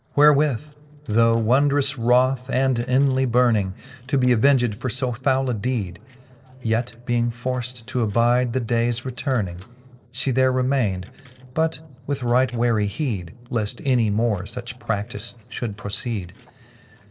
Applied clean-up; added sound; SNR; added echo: neural separator model SepFormer DNS4.